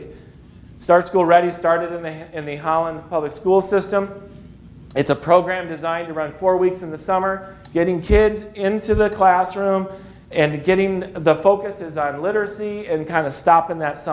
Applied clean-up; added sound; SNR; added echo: none; none; none; none.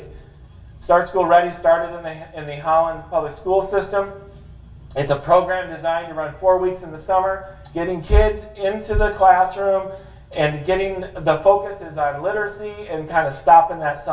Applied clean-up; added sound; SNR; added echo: none; none; none; reverberation time 0.2 s.